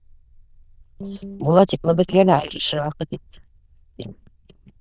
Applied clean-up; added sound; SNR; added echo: neural diffusion model UNIVERSE++.